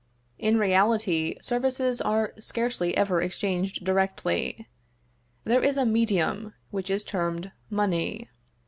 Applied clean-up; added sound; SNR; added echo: none; none; none; none.